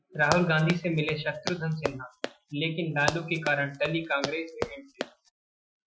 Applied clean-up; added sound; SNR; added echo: classical method Wiener filter.